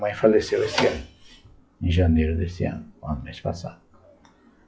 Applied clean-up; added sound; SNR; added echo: classical method log-MMSE.